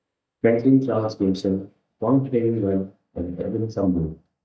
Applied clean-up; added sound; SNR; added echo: neural mask model DeepFilterNet 3.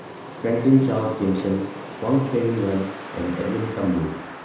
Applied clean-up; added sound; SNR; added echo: none; Wind; 14 dB; reverberation time 1.0 s.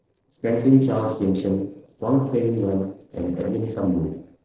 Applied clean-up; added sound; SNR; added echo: neural separator model SepFormer DNS4.